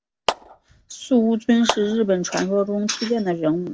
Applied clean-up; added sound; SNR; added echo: none; Clapping; 9 dB; none.